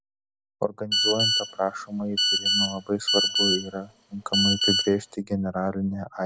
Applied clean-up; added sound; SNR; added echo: none; Telephone; -3 dB; none.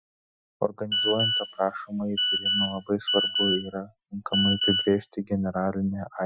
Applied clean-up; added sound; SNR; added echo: classical method Wiener filter.